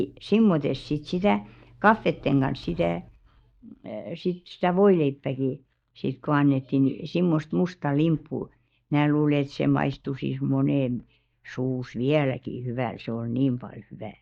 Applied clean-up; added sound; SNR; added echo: neural mask model DeepFilterNet 3.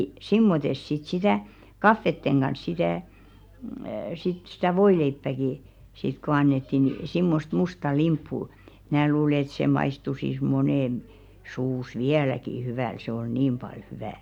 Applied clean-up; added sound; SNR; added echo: none; none; none; none.